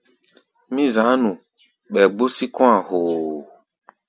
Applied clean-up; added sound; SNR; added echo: none; none; none; none.